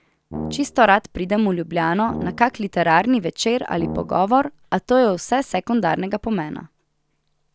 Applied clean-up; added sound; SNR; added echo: none; Brass instrument; 13 dB; none.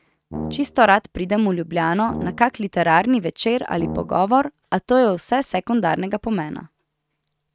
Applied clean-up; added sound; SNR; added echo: neural mask model RNNoise.